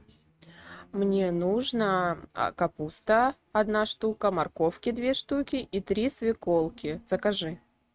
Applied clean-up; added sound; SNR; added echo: neural mask model RNNoise.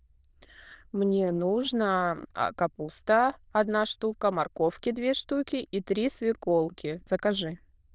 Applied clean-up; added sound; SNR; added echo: neural diffusion model UNIVERSE++.